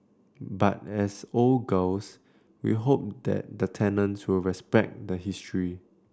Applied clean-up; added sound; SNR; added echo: none; none; none; none.